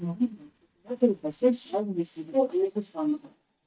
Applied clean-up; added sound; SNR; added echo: neural mask model DeepFilterNet 3.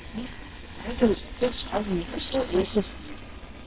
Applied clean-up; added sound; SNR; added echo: neural separator model SepFormer WHAMR!.